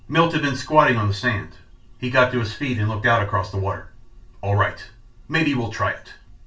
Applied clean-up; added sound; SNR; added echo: none; none; none; reverberation time 0.3 s.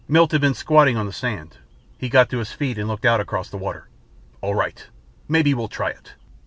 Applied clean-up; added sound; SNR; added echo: none; none; none; none.